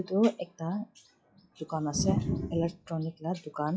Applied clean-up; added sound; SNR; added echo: classical method log-MMSE.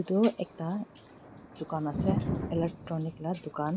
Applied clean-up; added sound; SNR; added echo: none; Thunder; 5 dB; none.